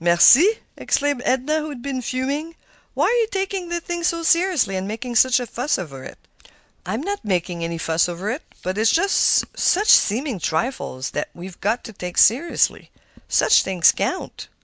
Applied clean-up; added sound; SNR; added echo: none; none; none; none.